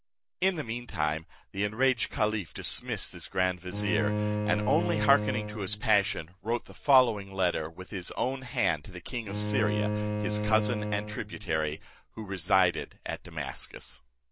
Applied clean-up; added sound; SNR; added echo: none; Bowed string instrument; 2 dB; none.